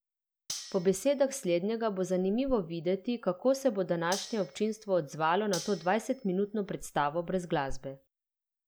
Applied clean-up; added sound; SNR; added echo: none; Cutlery, silverware; 15 dB; none.